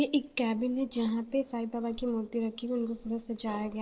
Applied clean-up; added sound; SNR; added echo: neural separator model SepFormer DNS4.